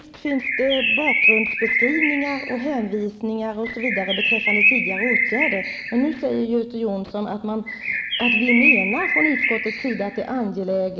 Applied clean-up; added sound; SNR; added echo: none; Bird; -2 dB; none.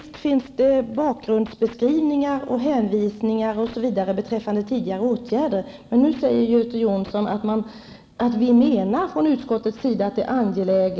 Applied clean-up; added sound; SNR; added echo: none; none; none; none.